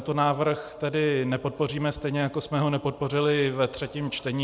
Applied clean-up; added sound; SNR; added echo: none; none; none; none.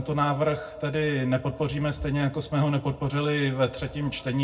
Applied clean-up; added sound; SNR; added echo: none; none; none; reverberation time 0.3 s.